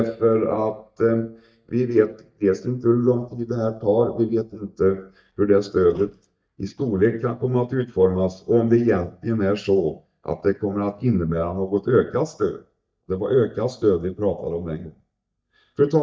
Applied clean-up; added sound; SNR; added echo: neural mask model DeepFilterNet 3.